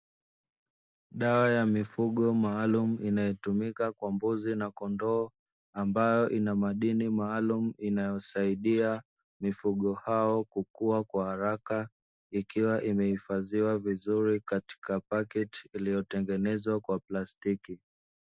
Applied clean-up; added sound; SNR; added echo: none; none; none; none.